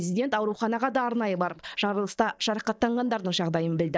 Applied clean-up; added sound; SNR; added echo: neural mask model DeepFilterNet 3.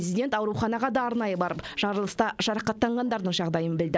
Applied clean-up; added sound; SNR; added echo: none; none; none; none.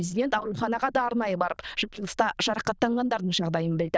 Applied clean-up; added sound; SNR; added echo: neural diffusion model UNIVERSE++.